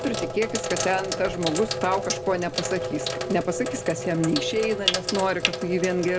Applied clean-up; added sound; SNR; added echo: none; Sink (filling or washing); 3 dB; none.